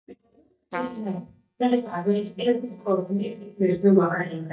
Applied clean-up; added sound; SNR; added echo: neural mask model DeepFilterNet 3.